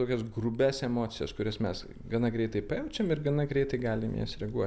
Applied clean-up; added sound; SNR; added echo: none; none; none; none.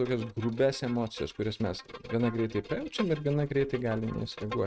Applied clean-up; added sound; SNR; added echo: neural mask model RNNoise.